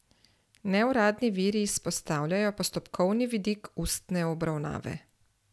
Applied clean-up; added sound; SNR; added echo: none; none; none; none.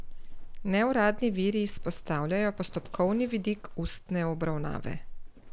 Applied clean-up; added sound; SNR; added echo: none; Livestock, farm animals, working animals; 8 dB; none.